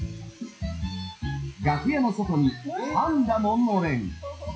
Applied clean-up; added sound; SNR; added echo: classical method WPE with log-MMSE.